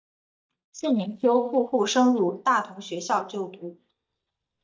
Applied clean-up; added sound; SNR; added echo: neural mask model DeepFilterNet 3.